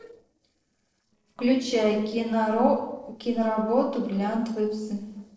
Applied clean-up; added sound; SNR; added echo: neural separator model SepFormer DNS4.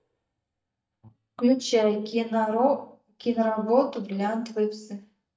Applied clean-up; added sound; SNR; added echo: neural mask model DeepFilterNet 3.